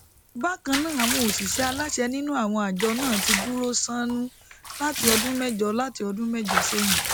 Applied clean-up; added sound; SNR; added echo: none; Bathtub (filling or washing) / Water / Liquid; 3 dB; none.